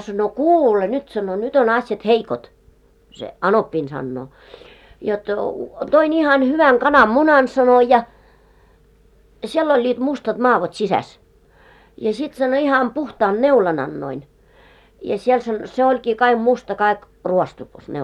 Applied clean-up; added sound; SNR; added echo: none; none; none; none.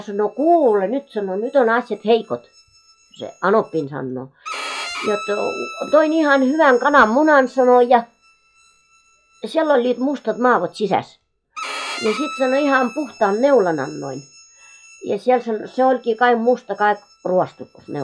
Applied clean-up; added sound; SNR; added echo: classical method log-MMSE.